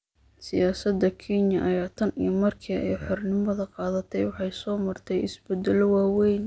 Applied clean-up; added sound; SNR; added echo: none; none; none; none.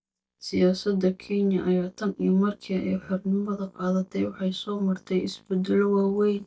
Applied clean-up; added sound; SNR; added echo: neural mask model DeepFilterNet 3.